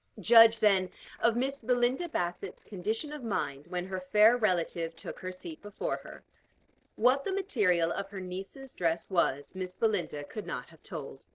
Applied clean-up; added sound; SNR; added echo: neural separator model SepFormer DNS4.